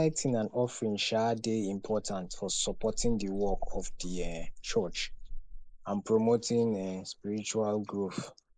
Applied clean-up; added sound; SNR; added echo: neural mask model Resemble Enhance denoiser.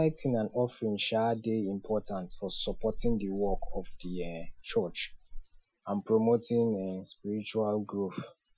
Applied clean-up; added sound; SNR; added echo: classical method Wiener filter.